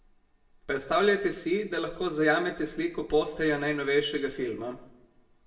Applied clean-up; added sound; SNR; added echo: none; none; none; reverberation time 0.7 s.